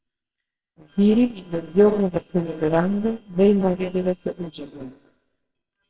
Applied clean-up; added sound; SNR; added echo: neural separator model SepFormer WHAMR!.